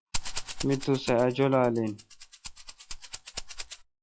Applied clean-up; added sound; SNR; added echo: classical method log-MMSE.